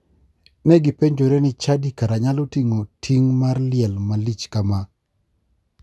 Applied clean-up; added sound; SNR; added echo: none; none; none; none.